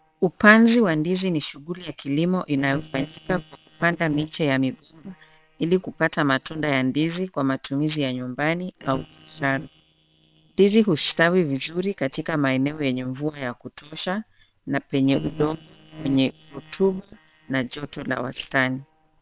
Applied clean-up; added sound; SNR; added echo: neural separator model SepFormer WHAM!.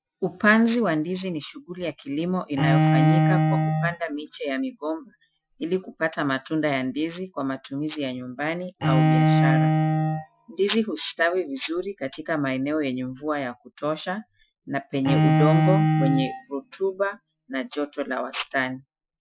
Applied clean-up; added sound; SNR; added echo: classical method Wiener filter.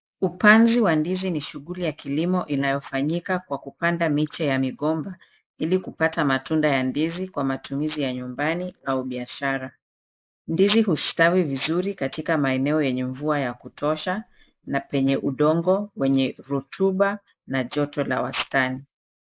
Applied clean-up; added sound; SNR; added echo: neural mask model Resemble Enhance denoiser.